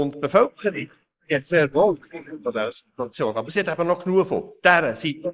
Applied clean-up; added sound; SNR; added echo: neural mask model Resemble Enhance denoiser.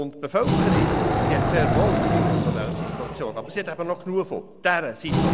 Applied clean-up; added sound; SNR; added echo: none; Wild animals; -4 dB; none.